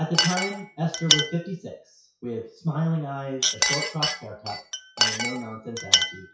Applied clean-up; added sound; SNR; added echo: classical method WPE with log-MMSE.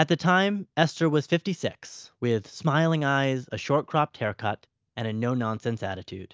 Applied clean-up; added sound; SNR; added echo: none; none; none; none.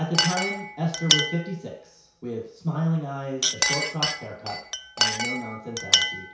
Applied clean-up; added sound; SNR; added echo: none; Chink, clink; -2 dB; reverberation time 0.6 s.